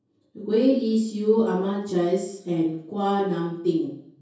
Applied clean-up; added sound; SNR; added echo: none; none; none; reverberation time 0.6 s.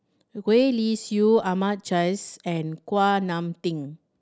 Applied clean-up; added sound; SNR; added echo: none; none; none; none.